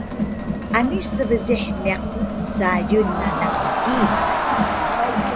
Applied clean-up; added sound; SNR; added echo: none; Crowd; -3 dB; none.